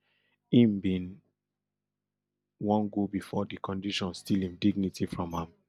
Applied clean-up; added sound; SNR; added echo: none; none; none; none.